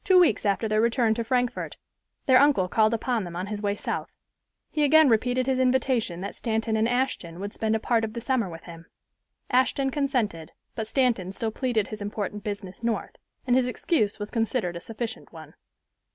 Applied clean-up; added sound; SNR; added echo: none; none; none; none.